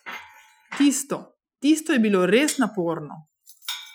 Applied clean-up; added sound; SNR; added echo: classical method Wiener filter.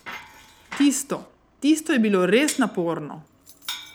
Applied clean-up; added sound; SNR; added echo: none; Bicycle; 16 dB; none.